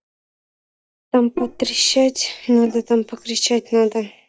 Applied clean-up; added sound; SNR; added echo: neural mask model DeepFilterNet 3.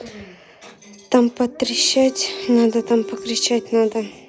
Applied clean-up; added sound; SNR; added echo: none; none; none; none.